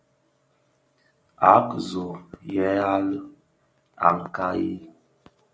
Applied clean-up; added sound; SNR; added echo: none; none; none; none.